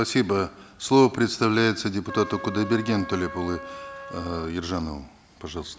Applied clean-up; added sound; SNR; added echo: none; Trumpet; 14 dB; none.